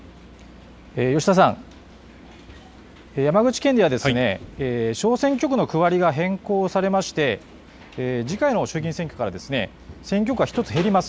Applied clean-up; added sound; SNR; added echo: none; none; none; none.